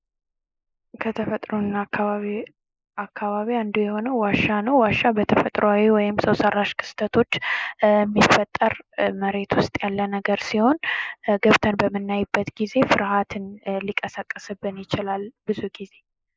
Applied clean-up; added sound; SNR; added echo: neural mask model Resemble Enhance denoiser.